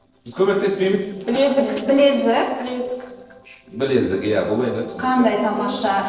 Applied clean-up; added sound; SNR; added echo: neural separator model SepFormer DNS4.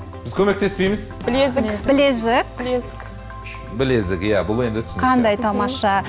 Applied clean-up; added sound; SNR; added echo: none; none; none; none.